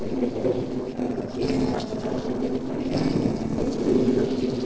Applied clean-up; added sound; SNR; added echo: neural separator model SepFormer DNS4.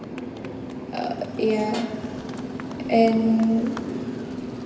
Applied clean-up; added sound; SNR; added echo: none; Motorcycle; 7 dB; reverberation time 2.1 s.